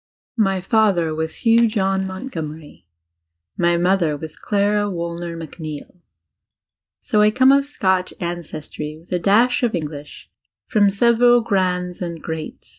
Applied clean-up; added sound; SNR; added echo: neural mask model DeepFilterNet 3.